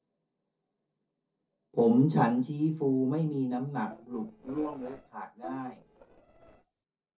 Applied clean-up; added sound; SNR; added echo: neural separator model SepFormer DNS4.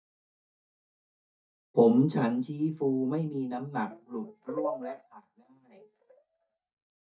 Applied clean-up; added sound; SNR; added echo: neural mask model DeepFilterNet 3.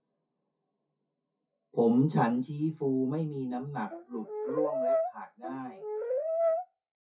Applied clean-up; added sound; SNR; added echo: classical method WPE with log-MMSE.